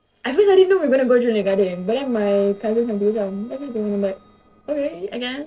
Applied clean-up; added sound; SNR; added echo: neural separator model SepFormer DNS4.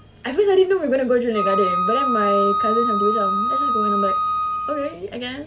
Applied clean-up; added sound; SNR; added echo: none; Wind instrument, woodwind instrument; 1 dB; none.